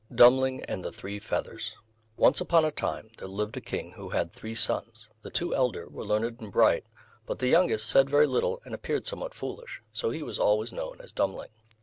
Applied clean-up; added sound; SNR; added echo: none; none; none; none.